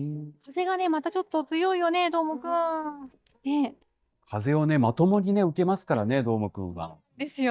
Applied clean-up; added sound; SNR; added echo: neural mask model DeepFilterNet 3.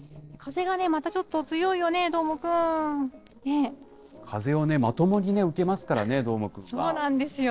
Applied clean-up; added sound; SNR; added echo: neural separator model SepFormer DNS4.